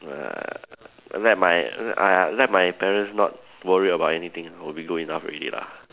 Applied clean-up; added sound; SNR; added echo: none; none; none; none.